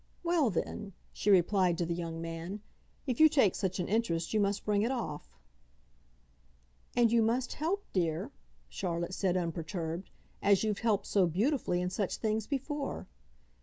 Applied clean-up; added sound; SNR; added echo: none; none; none; none.